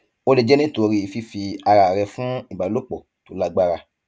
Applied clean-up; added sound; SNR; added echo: none; none; none; none.